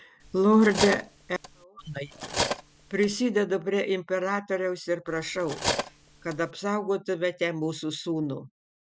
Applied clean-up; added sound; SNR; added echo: none; Cutlery, silverware; 6 dB; none.